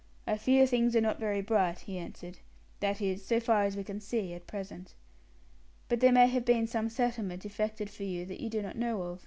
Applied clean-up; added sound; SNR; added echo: none; none; none; none.